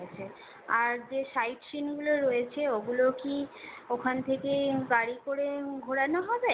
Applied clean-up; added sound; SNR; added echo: none; none; none; none.